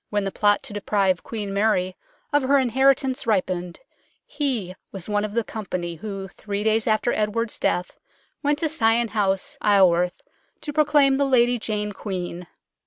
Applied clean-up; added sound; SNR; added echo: none; none; none; none.